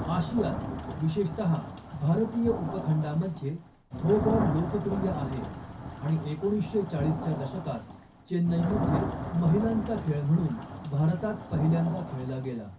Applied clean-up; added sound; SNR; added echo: none; Thunder / Rain; 6 dB; reverberation time 0.3 s.